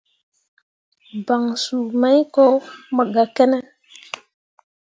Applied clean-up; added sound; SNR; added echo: none; none; none; none.